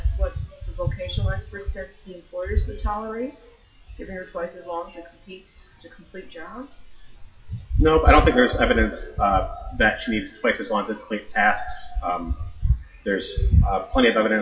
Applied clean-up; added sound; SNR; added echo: classical method WPE with log-MMSE.